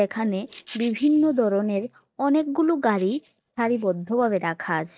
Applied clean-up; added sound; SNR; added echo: neural mask model DeepFilterNet 3.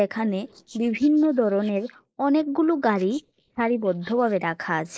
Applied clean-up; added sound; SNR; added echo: neural mask model Resemble Enhance denoiser.